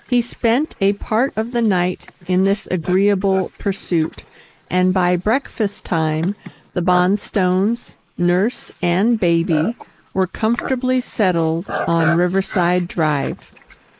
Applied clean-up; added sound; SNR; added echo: neural mask model Resemble Enhance denoiser.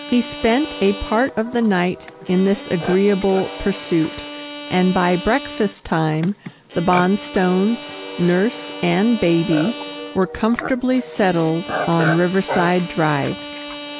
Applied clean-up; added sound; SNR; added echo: none; Bowed string instrument + Livestock, farm animals, working animals; 11 dB; none.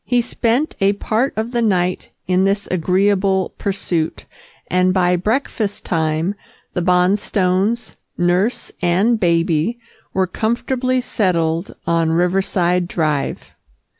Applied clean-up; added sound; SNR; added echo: none; none; none; none.